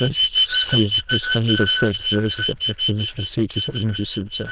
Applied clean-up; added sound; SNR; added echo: neural diffusion model UNIVERSE++.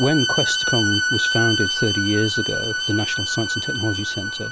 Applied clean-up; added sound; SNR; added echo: none; Bowed string instrument; 0 dB; none.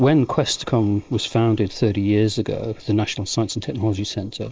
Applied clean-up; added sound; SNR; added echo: neural mask model Resemble Enhance denoiser.